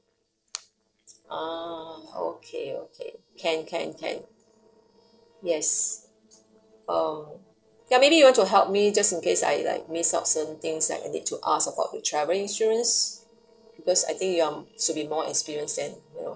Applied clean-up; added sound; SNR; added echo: neural separator model SepFormer DNS4.